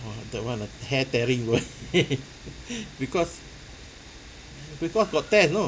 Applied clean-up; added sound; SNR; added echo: none; none; none; none.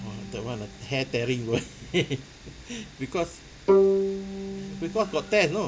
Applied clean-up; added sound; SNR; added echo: none; Bowed string instrument; 0 dB; none.